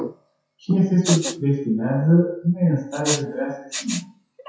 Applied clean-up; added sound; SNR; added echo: classical method WPE with log-MMSE.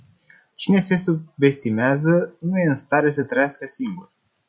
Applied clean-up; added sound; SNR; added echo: none; none; none; none.